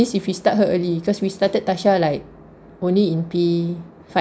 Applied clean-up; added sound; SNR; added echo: none; none; none; none.